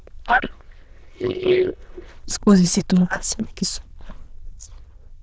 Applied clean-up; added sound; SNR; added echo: neural diffusion model UNIVERSE++.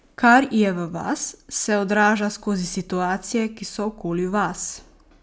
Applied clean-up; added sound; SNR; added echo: none; none; none; none.